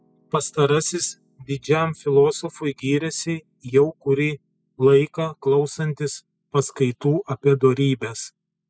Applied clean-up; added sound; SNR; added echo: classical method spectral subtraction.